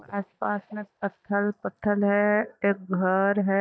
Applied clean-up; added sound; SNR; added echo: neural mask model DeepFilterNet 3.